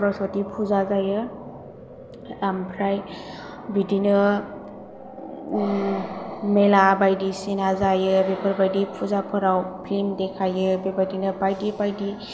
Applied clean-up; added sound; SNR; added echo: none; none; none; reverberation time 0.8 s.